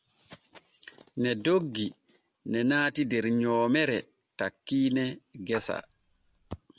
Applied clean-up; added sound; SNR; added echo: none; Splash, splatter; 18 dB; none.